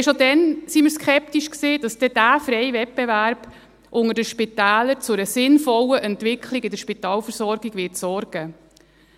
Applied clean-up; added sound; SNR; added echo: none; none; none; none.